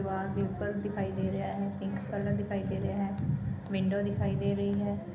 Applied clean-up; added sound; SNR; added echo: none; none; none; reverberation time 0.8 s.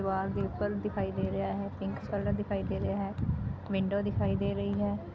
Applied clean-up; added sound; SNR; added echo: none; none; none; none.